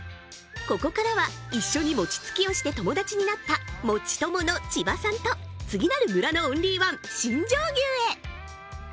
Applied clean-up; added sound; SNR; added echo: none; none; none; none.